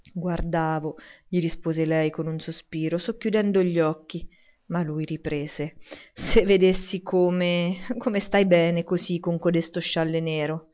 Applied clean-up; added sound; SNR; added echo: none; none; none; none.